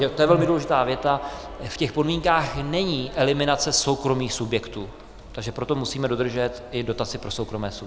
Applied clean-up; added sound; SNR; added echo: none; Livestock, farm animals, working animals + Gong; 19 dB; none.